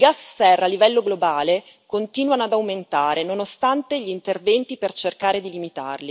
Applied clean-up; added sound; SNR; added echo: none; none; none; none.